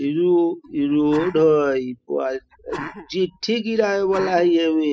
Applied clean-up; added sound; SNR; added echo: classical method spectral subtraction.